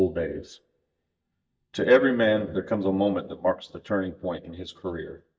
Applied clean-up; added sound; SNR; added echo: neural mask model DeepFilterNet 3.